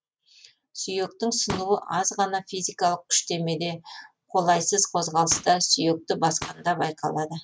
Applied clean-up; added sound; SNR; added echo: neural mask model RNNoise.